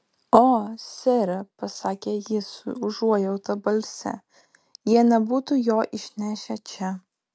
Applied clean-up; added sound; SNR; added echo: none; none; none; none.